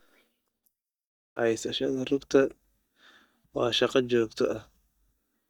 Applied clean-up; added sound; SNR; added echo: neural mask model DeepFilterNet 3.